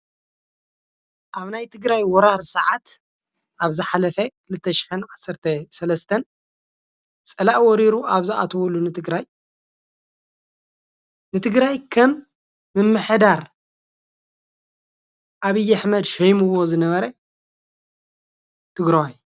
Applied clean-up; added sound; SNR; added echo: none; none; none; none.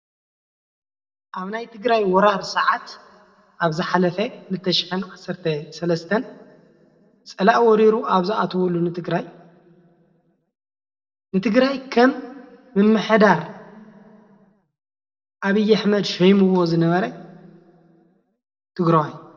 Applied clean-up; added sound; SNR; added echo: none; none; none; reverberation time 1.2 s.